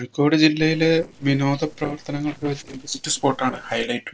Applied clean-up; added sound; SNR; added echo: neural separator model SepFormer DNS4.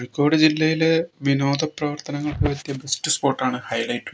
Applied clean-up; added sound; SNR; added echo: none; none; none; none.